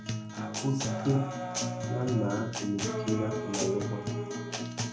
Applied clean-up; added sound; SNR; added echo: none; Acoustic guitar; 1 dB; reverberation time 0.5 s.